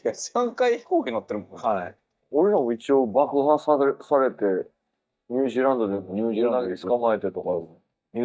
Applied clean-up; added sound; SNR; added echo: neural mask model DeepFilterNet 3.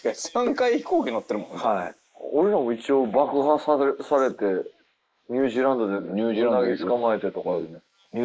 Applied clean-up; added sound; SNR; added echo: neural mask model Resemble Enhance denoiser.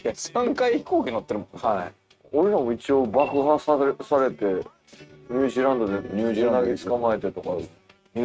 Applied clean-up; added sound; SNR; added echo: neural mask model RNNoise.